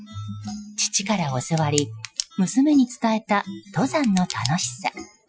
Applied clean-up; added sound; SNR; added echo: classical method Wiener filter.